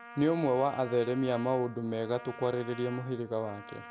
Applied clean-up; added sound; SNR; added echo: none; Trumpet; 16 dB; none.